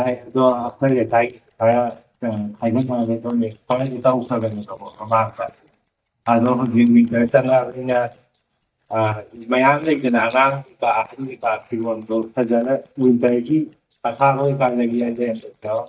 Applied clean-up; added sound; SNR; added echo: neural mask model DeepFilterNet 3.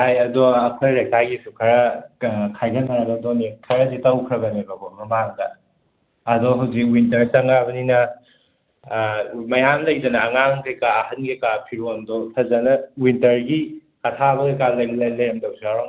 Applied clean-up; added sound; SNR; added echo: none; none; none; none.